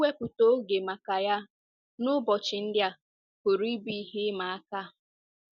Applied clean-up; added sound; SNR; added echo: none; none; none; none.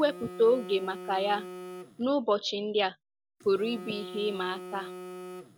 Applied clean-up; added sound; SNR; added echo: none; Telephone; 13 dB; none.